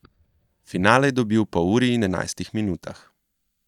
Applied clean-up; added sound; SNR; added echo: neural mask model DeepFilterNet 3.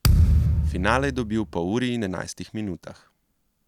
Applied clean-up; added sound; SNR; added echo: none; Thump, thud; -5 dB; none.